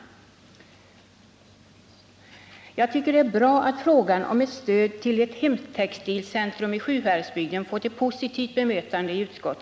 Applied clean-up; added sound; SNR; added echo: none; none; none; none.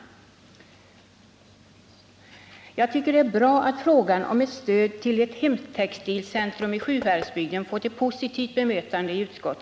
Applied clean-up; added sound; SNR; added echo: none; Knock / Wood; 18 dB; none.